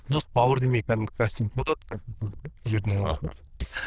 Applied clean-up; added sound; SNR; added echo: neural diffusion model UNIVERSE++.